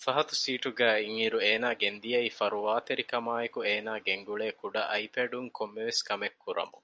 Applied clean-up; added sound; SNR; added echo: none; none; none; none.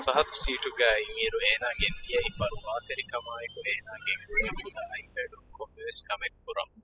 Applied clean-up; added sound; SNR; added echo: classical method spectral subtraction.